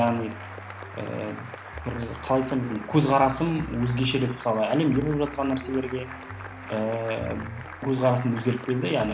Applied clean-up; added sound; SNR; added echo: none; Applause; 15 dB; none.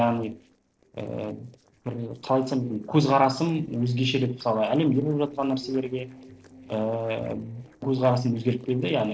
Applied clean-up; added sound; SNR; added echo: neural separator model SepFormer DNS4.